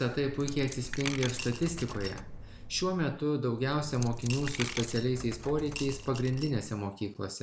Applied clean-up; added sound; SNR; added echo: none; Coin (dropping) + Coin (dropping) / Glass; 9 dB; none.